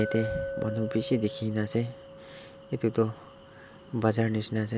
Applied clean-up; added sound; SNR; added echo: none; Glass; 10 dB; none.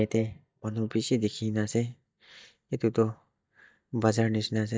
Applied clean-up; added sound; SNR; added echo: neural mask model DeepFilterNet 3.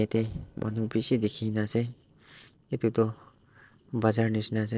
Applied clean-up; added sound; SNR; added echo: neural separator model SepFormer DNS4.